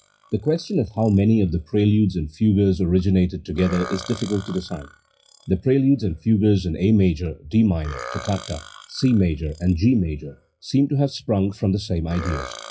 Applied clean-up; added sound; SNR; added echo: classical method WPE with log-MMSE.